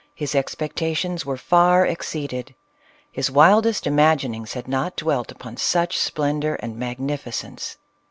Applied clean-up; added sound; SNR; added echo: none; none; none; none.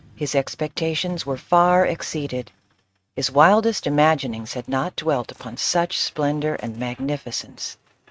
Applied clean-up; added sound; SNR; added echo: neural mask model RNNoise.